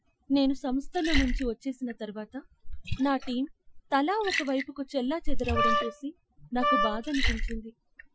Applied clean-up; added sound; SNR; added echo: classical method Wiener filter.